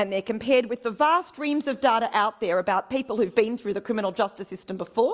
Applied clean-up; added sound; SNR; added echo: none; none; none; none.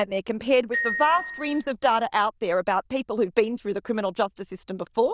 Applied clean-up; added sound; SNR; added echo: neural diffusion model UNIVERSE++.